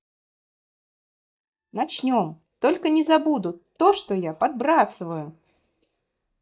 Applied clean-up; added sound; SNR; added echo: neural mask model DeepFilterNet 3.